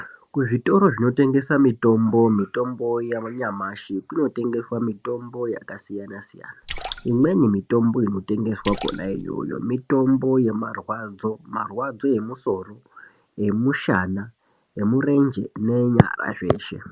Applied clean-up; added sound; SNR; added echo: none; Splash, splatter; 12 dB; none.